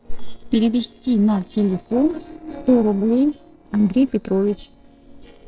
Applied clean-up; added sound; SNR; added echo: neural separator model SepFormer DNS4.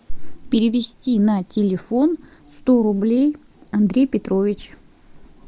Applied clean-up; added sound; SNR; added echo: none; none; none; none.